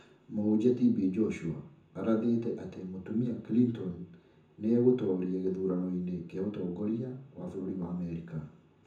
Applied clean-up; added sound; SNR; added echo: none; none; none; reverberation time 0.6 s.